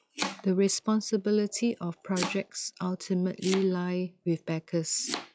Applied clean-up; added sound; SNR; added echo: classical method log-MMSE.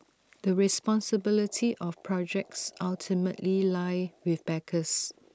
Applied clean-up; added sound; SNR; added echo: none; none; none; none.